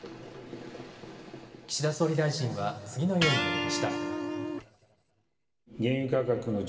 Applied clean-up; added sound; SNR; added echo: none; Electric guitar; 1 dB; reverberation time 2.3 s.